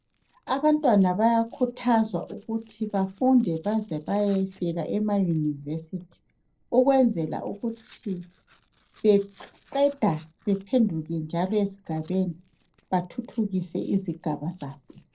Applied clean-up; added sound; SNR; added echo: neural separator model SepFormer DNS4.